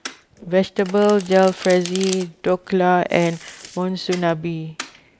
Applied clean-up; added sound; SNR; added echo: none; Domestic sounds, home sounds; 17 dB; none.